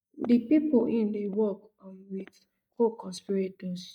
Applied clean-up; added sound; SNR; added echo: neural mask model DeepFilterNet 3.